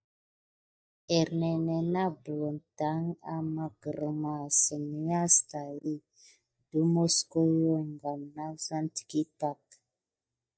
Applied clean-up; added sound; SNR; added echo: neural mask model DeepFilterNet 3.